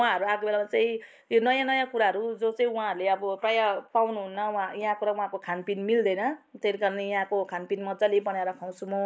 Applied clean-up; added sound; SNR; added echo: neural mask model Resemble Enhance denoiser.